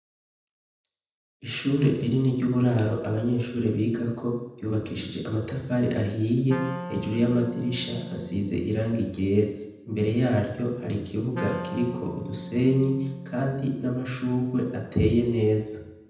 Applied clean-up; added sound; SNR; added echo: none; Wind instrument, woodwind instrument; 12 dB; reverberation time 0.9 s.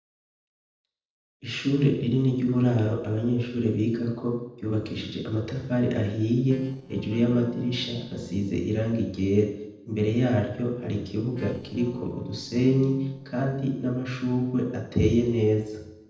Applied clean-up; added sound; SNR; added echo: neural separator model SepFormer DNS4.